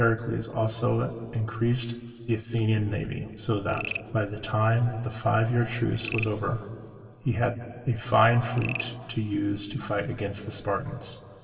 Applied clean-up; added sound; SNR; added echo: none; Frog; 14 dB; reverberation time 2.6 s.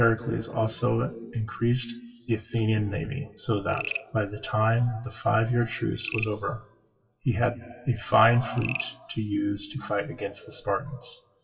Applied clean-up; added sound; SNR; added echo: classical method WPE with log-MMSE.